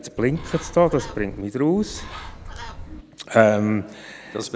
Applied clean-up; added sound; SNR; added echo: none; Bird; 13 dB; none.